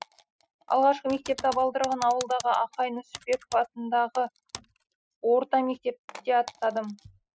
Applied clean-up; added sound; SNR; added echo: classical method spectral subtraction.